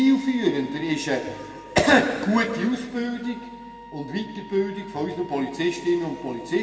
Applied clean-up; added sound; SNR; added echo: none; Wind instrument, woodwind instrument; 20 dB; reverberation time 1.8 s.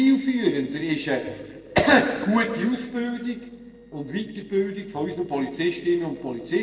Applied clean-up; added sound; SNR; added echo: neural separator model SepFormer DNS4.